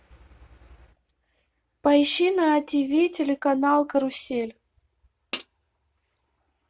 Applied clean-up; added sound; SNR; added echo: none; none; none; none.